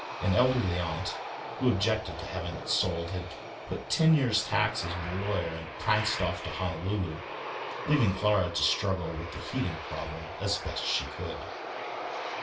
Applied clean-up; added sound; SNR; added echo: none; Aircraft; 8 dB; reverberation time 0.2 s.